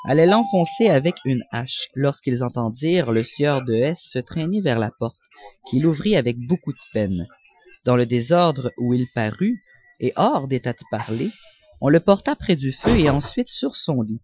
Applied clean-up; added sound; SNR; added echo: classical method Wiener filter.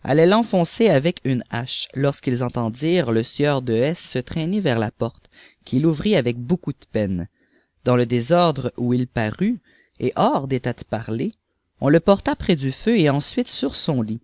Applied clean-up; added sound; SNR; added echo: none; none; none; none.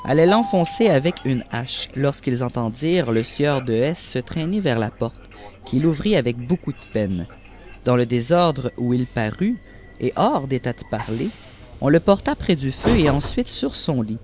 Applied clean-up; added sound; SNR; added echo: none; Train; 13 dB; none.